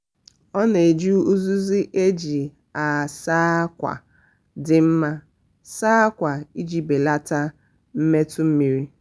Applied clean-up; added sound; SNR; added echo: none; none; none; none.